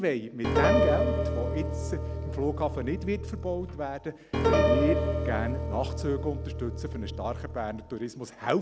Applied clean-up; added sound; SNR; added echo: none; Piano; -3 dB; none.